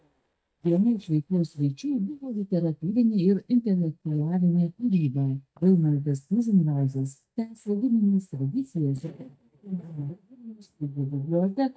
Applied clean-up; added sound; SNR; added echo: neural mask model DeepFilterNet 3.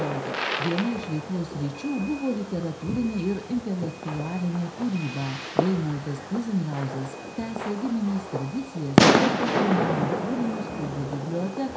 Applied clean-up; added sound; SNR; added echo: none; Fireworks; 0 dB; reverberation time 0.4 s.